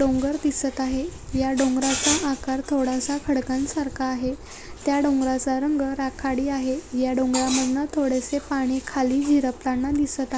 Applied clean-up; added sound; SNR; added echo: none; none; none; none.